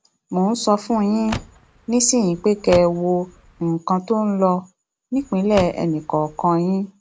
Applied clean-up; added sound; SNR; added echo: none; Car; 15 dB; none.